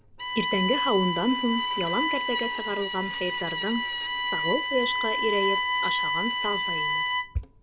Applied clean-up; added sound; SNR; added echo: none; Bowed string instrument; -1 dB; none.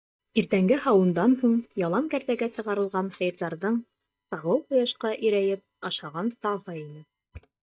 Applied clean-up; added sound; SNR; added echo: neural mask model DeepFilterNet 3.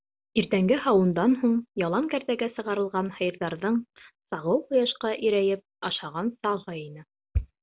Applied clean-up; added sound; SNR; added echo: none; none; none; none.